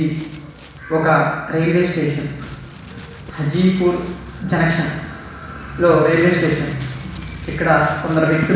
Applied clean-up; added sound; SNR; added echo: none; Crumpling, crinkling; 19 dB; reverberation time 1.1 s.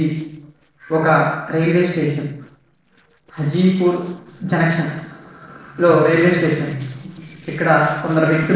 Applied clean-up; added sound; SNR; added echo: neural separator model SepFormer DNS4.